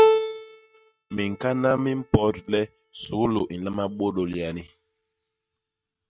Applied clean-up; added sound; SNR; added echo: neural mask model RNNoise.